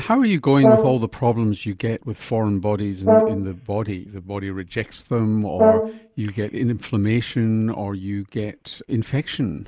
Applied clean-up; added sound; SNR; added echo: none; Brass instrument; 1 dB; none.